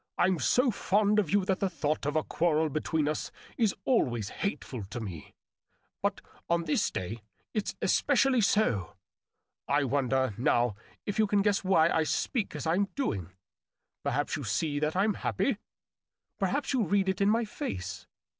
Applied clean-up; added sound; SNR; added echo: none; none; none; none.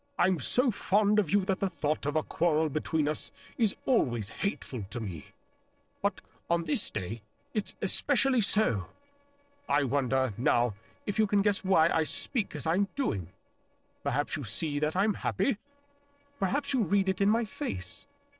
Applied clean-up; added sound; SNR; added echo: neural separator model SepFormer DNS4.